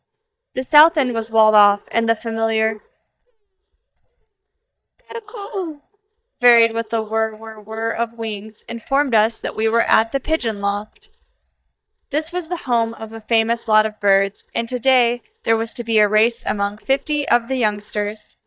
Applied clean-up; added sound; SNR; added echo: neural mask model DeepFilterNet 3.